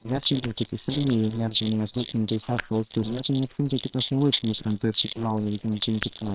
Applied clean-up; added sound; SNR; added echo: neural separator model SepFormer WHAMR!.